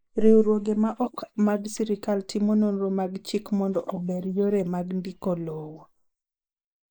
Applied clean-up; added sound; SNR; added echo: neural mask model Resemble Enhance denoiser.